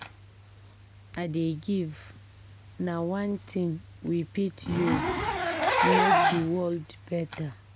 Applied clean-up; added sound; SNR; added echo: none; Zipper (clothing); -1 dB; none.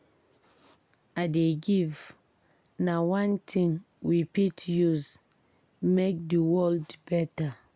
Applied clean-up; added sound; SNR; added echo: none; none; none; none.